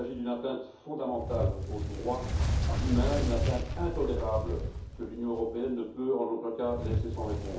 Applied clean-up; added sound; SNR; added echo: none; Fire; 0 dB; reverberation time 0.6 s.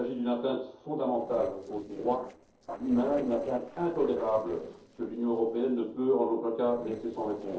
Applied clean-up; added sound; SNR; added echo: neural separator model SepFormer DNS4.